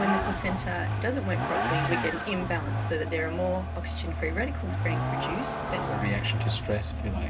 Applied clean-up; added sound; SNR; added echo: none; Vehicle; -2 dB; reverberation time 0.2 s.